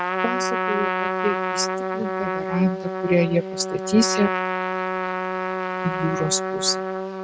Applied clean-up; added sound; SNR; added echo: none; Trumpet; 0 dB; none.